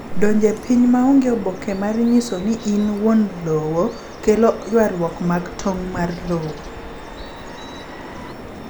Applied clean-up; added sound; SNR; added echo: none; Bird vocalization, bird call, bird song; 14 dB; none.